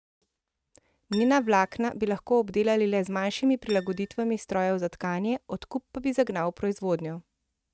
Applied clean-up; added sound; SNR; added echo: neural mask model RNNoise.